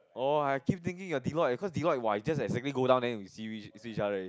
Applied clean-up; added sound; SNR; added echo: none; none; none; none.